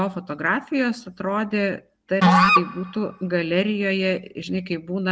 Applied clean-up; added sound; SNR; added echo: none; Musical instrument; -2 dB; none.